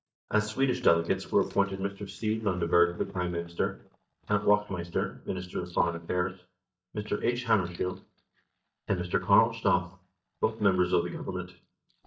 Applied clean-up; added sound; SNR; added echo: neural mask model DeepFilterNet 3.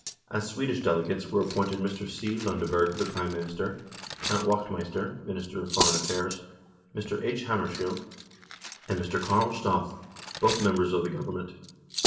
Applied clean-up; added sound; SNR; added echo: none; Cutlery, silverware; 8 dB; reverberation time 0.9 s.